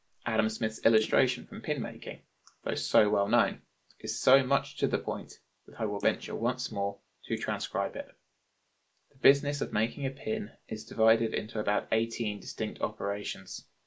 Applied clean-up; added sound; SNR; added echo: neural mask model Resemble Enhance denoiser.